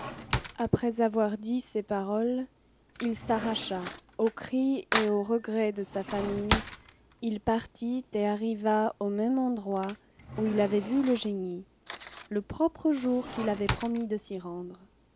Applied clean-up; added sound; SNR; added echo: none; Cutlery, silverware / Drawer open or close; 8 dB; none.